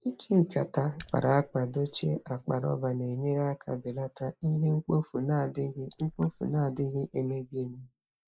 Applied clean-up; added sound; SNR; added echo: neural mask model Resemble Enhance denoiser.